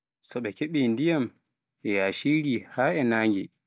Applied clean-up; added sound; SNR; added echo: none; none; none; none.